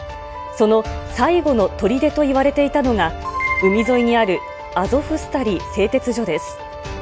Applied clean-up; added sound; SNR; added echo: none; none; none; none.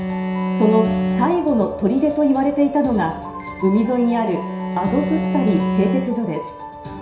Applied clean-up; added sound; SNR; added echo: none; Bowed string instrument; 5 dB; reverberation time 0.7 s.